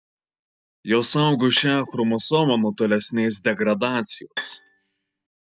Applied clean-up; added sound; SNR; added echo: none; Bowed string instrument; 14 dB; none.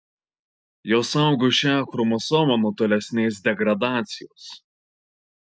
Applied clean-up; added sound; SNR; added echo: none; none; none; none.